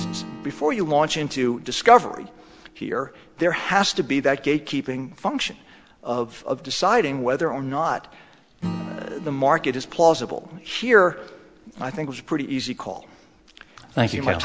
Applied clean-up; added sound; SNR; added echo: none; Acoustic guitar / Strum; 18 dB; none.